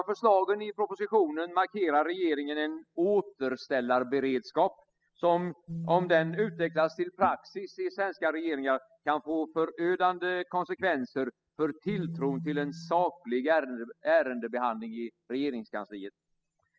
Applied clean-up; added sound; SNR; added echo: classical method spectral subtraction.